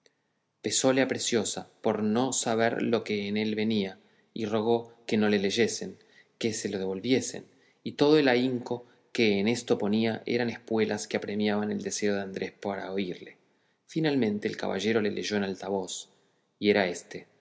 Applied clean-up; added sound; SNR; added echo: none; none; none; none.